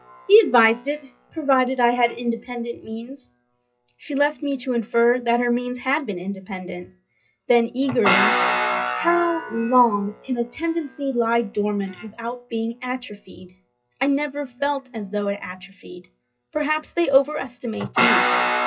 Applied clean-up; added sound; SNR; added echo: classical method WPE with log-MMSE.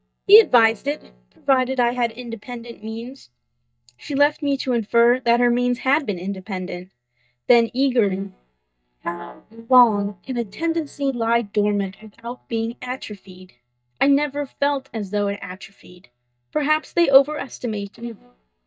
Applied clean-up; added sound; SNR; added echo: neural mask model DeepFilterNet 3.